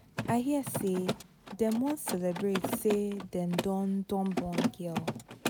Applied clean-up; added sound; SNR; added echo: none; Mechanisms; 5 dB; none.